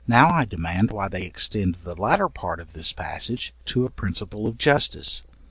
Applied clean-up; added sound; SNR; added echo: none; none; none; none.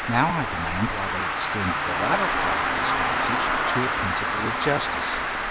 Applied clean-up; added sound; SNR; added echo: none; Traffic noise, roadway noise; -4 dB; none.